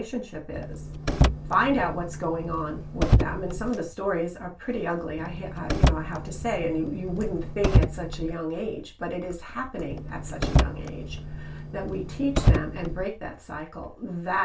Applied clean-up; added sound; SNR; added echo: none; Car; -4 dB; reverberation time 0.2 s.